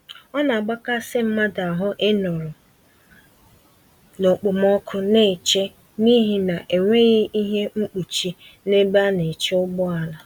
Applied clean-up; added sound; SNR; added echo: none; none; none; none.